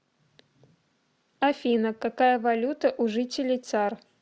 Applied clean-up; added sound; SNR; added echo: none; none; none; none.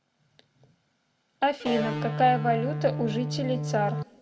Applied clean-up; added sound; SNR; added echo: none; Electric guitar; 2 dB; reverberation time 1.3 s.